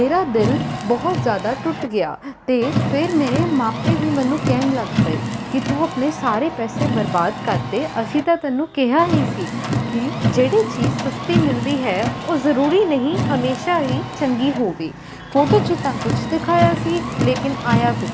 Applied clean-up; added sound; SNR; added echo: none; Car; 3 dB; none.